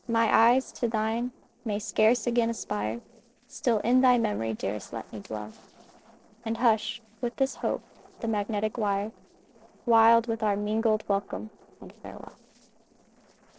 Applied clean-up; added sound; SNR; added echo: neural separator model SepFormer DNS4.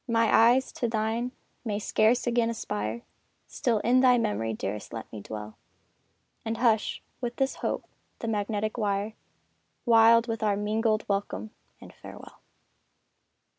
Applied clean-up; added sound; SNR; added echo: none; none; none; none.